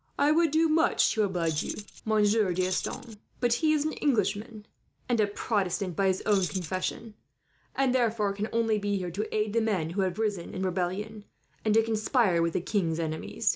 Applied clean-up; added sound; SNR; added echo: none; Keys jangling; 10 dB; none.